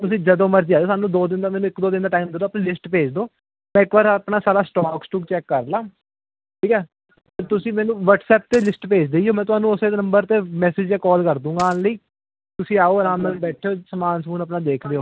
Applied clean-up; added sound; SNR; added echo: none; Coin (dropping); 18 dB; none.